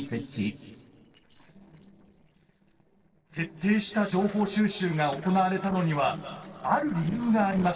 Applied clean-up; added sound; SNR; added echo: neural separator model SepFormer DNS4.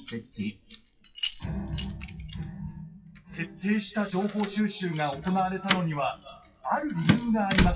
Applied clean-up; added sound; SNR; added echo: classical method WPE with log-MMSE.